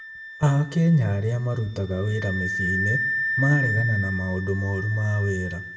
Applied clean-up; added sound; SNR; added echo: none; Wind instrument, woodwind instrument; 6 dB; reverberation time 0.6 s.